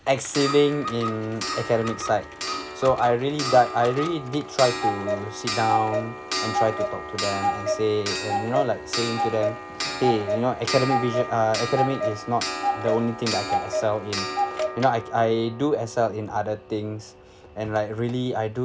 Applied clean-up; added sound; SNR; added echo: none; Clock; 4 dB; none.